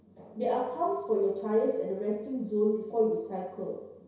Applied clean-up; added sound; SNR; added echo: none; none; none; reverberation time 0.7 s.